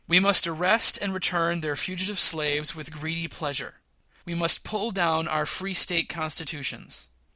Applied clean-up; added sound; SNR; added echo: none; none; none; none.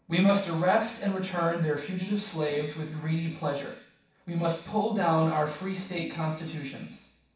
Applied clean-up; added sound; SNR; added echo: none; none; none; reverberation time 0.7 s.